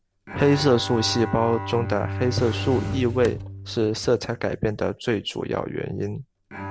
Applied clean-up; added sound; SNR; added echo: none; Bowed string instrument + Drawer open or close; 8 dB; none.